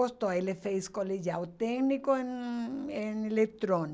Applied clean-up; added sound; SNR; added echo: none; none; none; none.